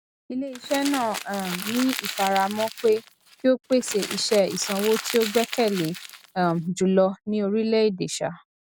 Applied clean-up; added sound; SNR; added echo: none; Crumpling, crinkling; 10 dB; none.